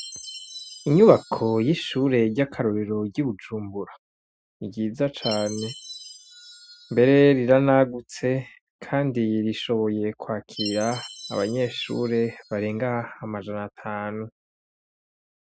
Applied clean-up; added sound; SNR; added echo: classical method Wiener filter.